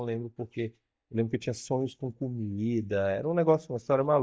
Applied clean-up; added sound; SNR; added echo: neural mask model DeepFilterNet 3.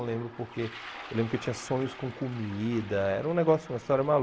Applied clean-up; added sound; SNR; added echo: none; Toilet flush; 16 dB; none.